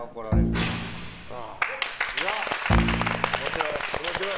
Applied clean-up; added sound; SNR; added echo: none; Bowed string instrument; -1 dB; none.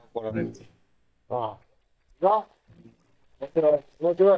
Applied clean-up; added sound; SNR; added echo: neural mask model DeepFilterNet 3.